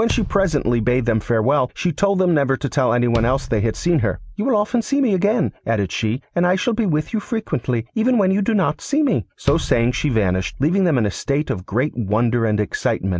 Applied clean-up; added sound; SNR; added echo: none; Bass drum; 12 dB; none.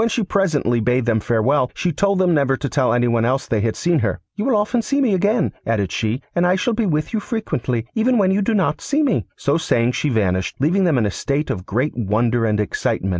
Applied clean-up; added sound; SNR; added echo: none; none; none; none.